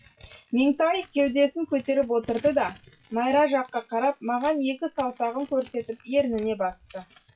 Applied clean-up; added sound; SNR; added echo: classical method WPE with log-MMSE.